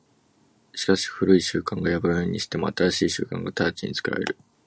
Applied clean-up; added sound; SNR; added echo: none; none; none; none.